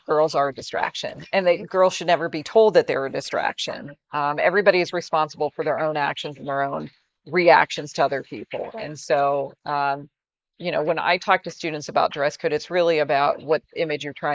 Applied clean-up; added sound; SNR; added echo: neural mask model Resemble Enhance denoiser.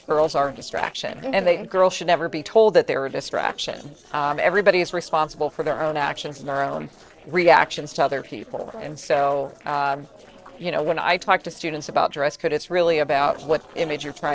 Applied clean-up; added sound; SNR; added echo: neural separator model SepFormer DNS4.